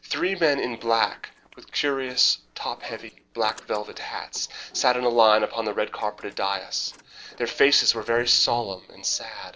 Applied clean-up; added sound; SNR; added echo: neural separator model SepFormer DNS4.